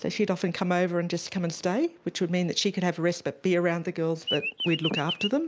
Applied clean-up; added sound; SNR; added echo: none; Chirp, tweet; 4 dB; none.